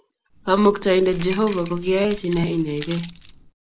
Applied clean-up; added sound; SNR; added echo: none; Keys jangling; 15 dB; none.